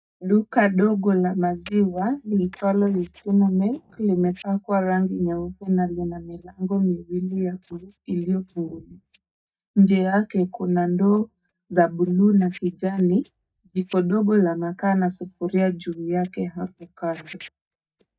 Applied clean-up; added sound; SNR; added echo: neural mask model DeepFilterNet 3.